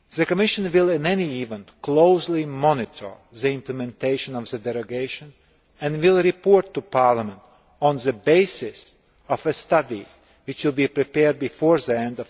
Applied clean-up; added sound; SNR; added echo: none; none; none; none.